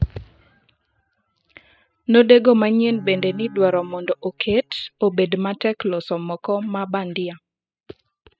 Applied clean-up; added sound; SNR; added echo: classical method spectral subtraction.